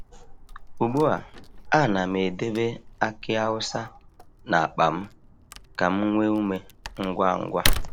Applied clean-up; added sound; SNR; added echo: none; Tearing / Wood; 6 dB; none.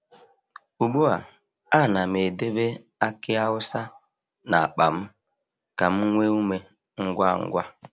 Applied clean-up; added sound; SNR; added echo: none; none; none; none.